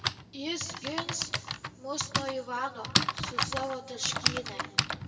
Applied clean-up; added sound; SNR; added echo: none; Typing; -4 dB; reverberation time 1.3 s.